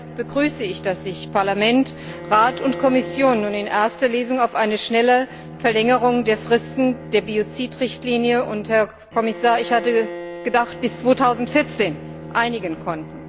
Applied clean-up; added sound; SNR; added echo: none; Bowed string instrument + Bowed string instrument; 13 dB; none.